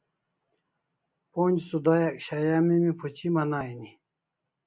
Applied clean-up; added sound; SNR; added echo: none; none; none; none.